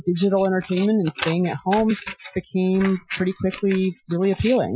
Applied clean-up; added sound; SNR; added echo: classical method Wiener filter.